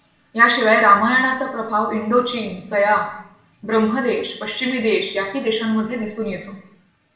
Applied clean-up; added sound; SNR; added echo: none; none; none; reverberation time 0.7 s.